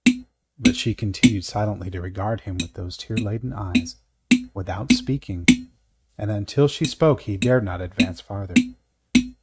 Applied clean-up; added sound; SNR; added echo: neural mask model RNNoise.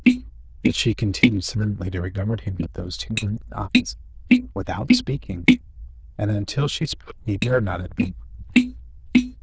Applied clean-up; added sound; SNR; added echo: neural diffusion model UNIVERSE++.